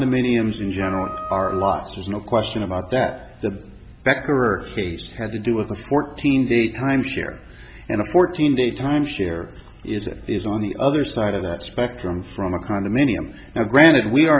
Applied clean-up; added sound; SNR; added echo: none; Wind instrument, woodwind instrument; 13 dB; none.